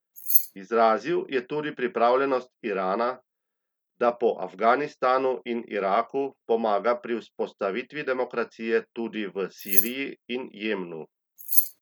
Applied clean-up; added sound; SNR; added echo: none; Keys jangling; -4 dB; none.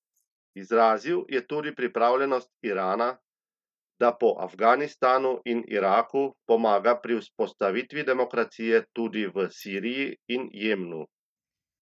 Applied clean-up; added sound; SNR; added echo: neural mask model DeepFilterNet 3.